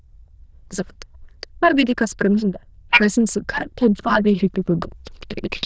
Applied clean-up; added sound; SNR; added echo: neural diffusion model UNIVERSE++.